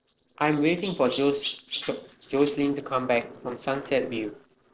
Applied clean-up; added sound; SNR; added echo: neural separator model SepFormer DNS4.